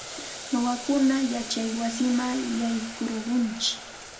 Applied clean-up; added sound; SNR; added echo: none; Boiling; 11 dB; reverberation time 0.4 s.